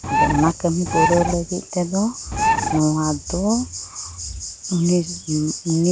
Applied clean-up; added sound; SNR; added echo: none; Bird; -1 dB; none.